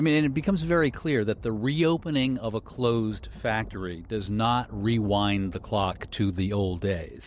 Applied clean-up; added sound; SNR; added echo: none; Thunder; 18 dB; none.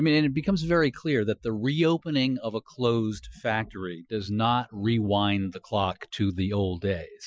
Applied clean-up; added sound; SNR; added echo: classical method Wiener filter.